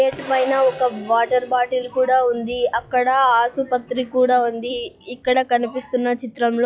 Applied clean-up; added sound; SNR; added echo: classical method log-MMSE.